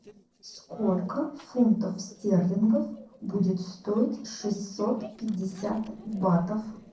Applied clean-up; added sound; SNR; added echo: neural separator model SepFormer DNS4.